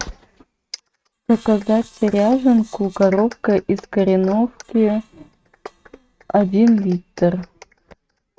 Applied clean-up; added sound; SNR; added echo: neural mask model RNNoise.